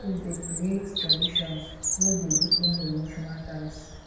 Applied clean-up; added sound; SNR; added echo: none; Bird vocalization, bird call, bird song; -2 dB; reverberation time 1.1 s.